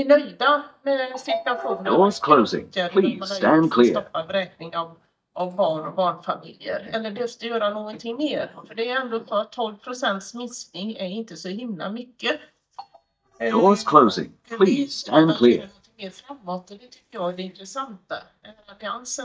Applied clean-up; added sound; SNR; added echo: neural mask model DeepFilterNet 3.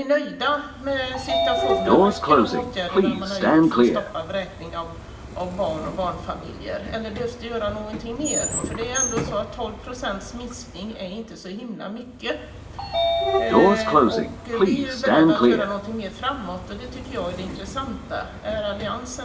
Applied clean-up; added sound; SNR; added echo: none; Sliding door / Train; -5 dB; reverberation time 0.8 s.